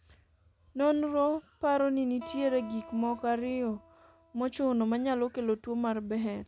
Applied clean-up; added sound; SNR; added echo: none; Acoustic guitar; 20 dB; none.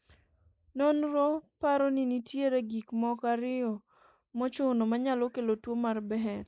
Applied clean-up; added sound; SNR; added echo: neural mask model Resemble Enhance denoiser.